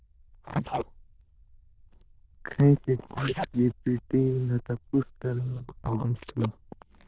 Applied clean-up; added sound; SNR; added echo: neural diffusion model UNIVERSE++.